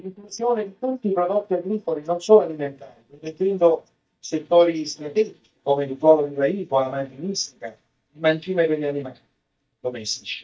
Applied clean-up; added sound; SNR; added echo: neural mask model DeepFilterNet 3.